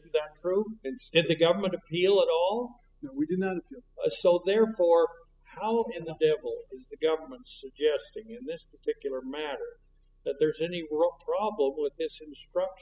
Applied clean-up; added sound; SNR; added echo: classical method spectral subtraction.